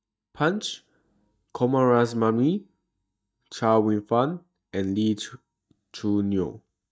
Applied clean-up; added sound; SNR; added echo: neural mask model DeepFilterNet 3.